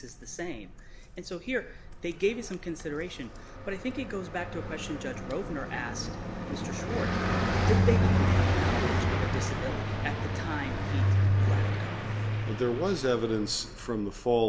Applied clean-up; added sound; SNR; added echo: none; Car passing by; -4 dB; none.